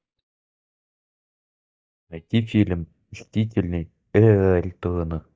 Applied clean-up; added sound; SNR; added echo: neural mask model DeepFilterNet 3.